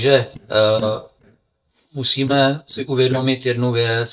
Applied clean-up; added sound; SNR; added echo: neural mask model DeepFilterNet 3.